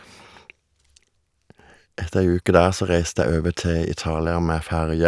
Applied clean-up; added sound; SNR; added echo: none; none; none; none.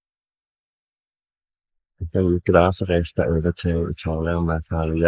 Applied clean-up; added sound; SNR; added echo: neural mask model Resemble Enhance denoiser.